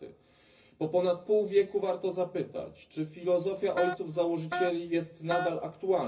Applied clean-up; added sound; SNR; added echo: none; Wind instrument, woodwind instrument; 7 dB; reverberation time 0.4 s.